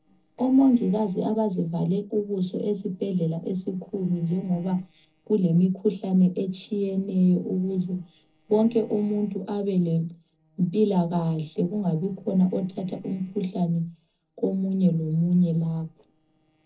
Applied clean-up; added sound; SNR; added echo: neural separator model SepFormer DNS4.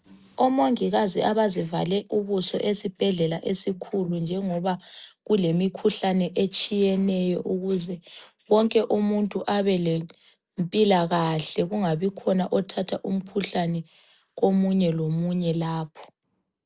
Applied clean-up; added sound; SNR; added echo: none; none; none; none.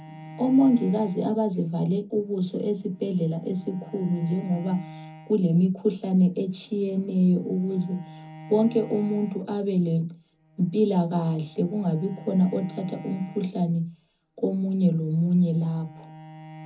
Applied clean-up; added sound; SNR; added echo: none; Bowed string instrument; 19 dB; reverberation time 0.3 s.